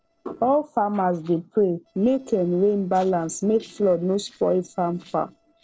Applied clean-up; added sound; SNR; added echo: neural separator model SepFormer DNS4.